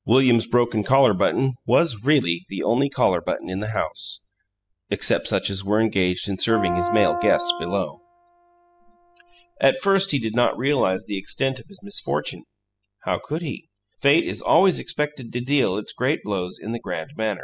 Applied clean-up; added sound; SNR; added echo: classical method spectral subtraction.